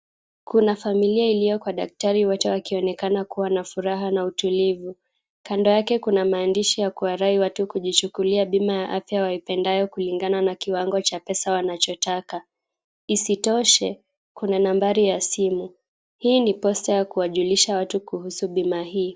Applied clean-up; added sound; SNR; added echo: none; none; none; none.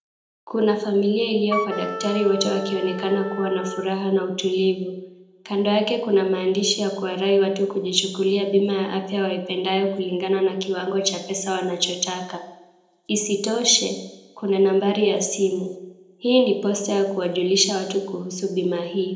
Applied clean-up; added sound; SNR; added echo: none; Wind instrument, woodwind instrument; 9 dB; reverberation time 0.7 s.